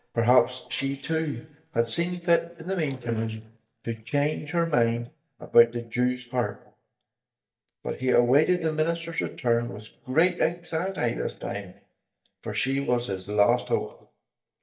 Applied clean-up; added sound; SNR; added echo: neural mask model DeepFilterNet 3.